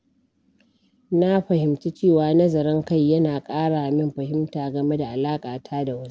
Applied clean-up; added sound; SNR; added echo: none; none; none; none.